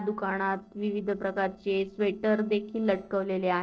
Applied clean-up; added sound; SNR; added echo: neural separator model SepFormer DNS4.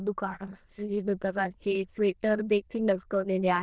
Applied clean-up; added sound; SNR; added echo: neural diffusion model UNIVERSE++.